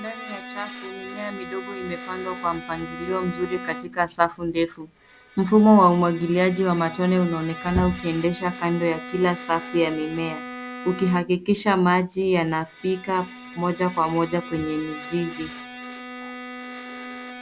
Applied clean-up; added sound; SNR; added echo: none; Bowed string instrument; 14 dB; none.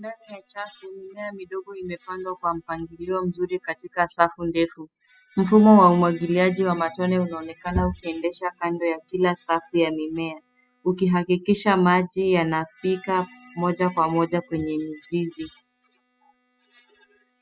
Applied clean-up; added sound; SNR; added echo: classical method spectral subtraction.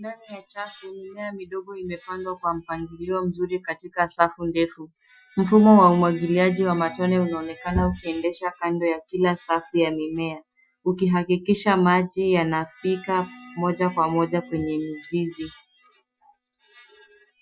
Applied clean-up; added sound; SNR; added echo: classical method Wiener filter.